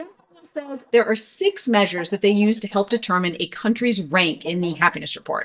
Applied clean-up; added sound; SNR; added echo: neural mask model DeepFilterNet 3.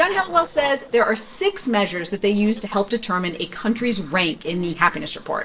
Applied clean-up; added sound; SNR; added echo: neural separator model SepFormer DNS4.